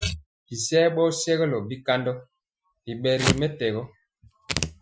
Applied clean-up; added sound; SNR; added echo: classical method Wiener filter.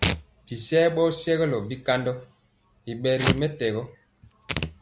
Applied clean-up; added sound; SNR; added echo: none; Packing tape, duct tape / Tearing; 6 dB; none.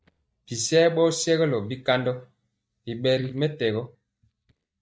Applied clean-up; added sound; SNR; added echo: neural mask model DeepFilterNet 3.